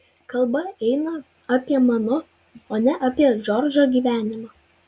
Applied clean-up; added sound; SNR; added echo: none; none; none; none.